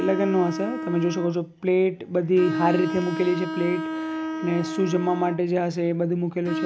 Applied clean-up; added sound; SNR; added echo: none; Bowed string instrument; 7 dB; none.